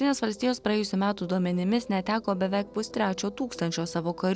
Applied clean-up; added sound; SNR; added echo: none; none; none; none.